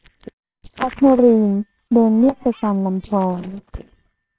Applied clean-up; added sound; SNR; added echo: neural separator model SepFormer WHAMR!.